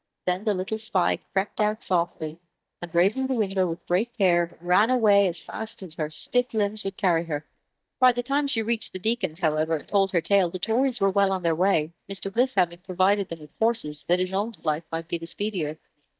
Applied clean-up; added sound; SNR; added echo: neural mask model DeepFilterNet 3.